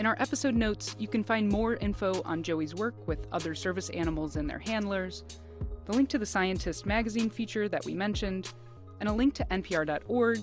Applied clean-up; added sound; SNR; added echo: none; none; none; none.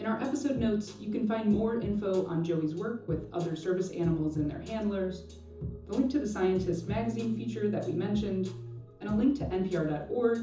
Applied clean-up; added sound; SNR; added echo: none; none; none; reverberation time 0.6 s.